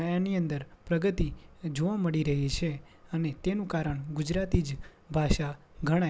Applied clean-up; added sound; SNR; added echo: none; none; none; none.